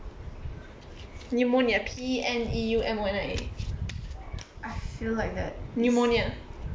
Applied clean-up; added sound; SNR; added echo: none; none; none; none.